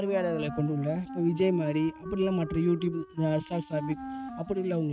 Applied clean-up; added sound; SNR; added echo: neural mask model RNNoise.